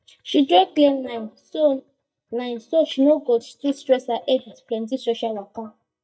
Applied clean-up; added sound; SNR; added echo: neural mask model DeepFilterNet 3.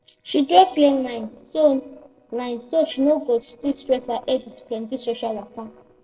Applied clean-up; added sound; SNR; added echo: neural separator model SepFormer DNS4.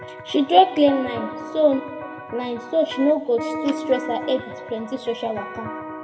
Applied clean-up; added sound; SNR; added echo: none; Electric guitar; 11 dB; reverberation time 1.1 s.